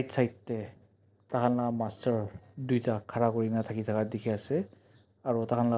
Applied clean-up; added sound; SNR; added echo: neural separator model SepFormer DNS4.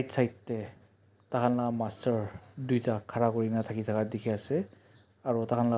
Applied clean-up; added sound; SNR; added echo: none; none; none; none.